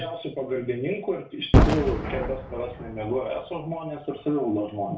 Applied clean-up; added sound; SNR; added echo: none; Boom; -3 dB; reverberation time 0.3 s.